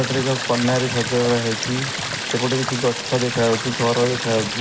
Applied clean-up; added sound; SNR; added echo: none; Stream; 5 dB; none.